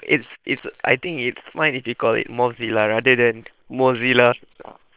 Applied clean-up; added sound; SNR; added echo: neural separator model SepFormer WHAM!.